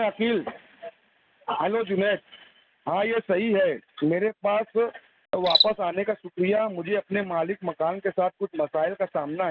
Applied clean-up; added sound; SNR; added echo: none; Cricket; 10 dB; none.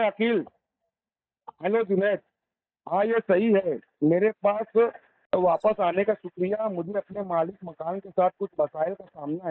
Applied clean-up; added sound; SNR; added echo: neural mask model DeepFilterNet 3.